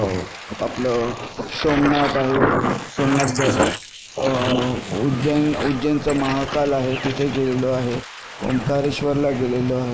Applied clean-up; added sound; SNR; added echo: neural mask model Resemble Enhance denoiser.